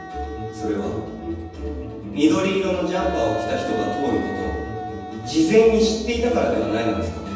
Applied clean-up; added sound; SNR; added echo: none; Wind instrument, woodwind instrument; 13 dB; reverberation time 1.1 s.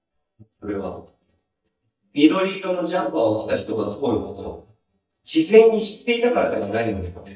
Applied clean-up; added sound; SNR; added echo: neural mask model DeepFilterNet 3.